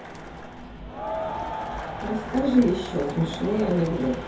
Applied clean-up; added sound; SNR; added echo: none; Crowd; 9 dB; reverberation time 0.5 s.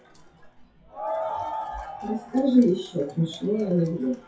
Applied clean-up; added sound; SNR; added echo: classical method WPE with log-MMSE.